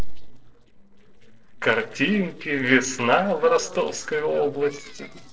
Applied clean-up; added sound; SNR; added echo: neural separator model SepFormer DNS4.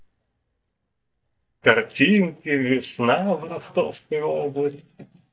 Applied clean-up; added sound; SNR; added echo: neural mask model DeepFilterNet 3.